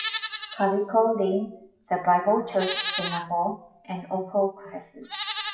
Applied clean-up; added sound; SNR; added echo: classical method WPE with log-MMSE.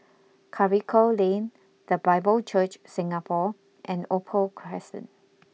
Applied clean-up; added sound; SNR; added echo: none; none; none; none.